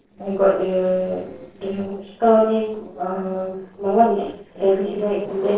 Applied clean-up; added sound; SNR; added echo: neural separator model SepFormer DNS4.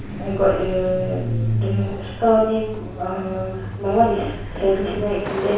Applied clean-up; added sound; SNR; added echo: none; Truck; 5 dB; reverberation time 0.7 s.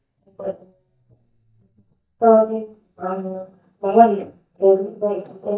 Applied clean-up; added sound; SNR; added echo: neural mask model DeepFilterNet 3.